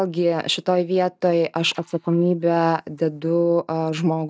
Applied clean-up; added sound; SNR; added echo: neural mask model DeepFilterNet 3.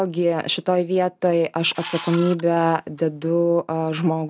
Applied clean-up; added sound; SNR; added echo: none; Camera; 14 dB; none.